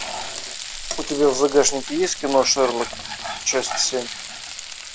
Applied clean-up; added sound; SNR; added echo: none; Frying (food); 8 dB; none.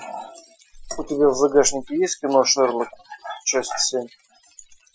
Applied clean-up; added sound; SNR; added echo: classical method Wiener filter.